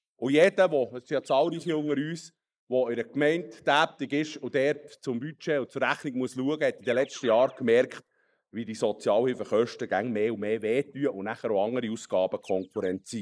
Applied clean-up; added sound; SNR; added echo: neural mask model Resemble Enhance denoiser.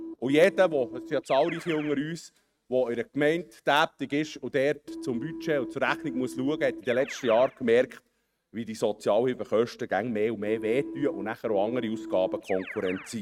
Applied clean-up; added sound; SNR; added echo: neural mask model RNNoise.